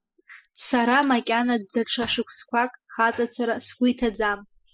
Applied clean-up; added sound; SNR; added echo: classical method spectral subtraction.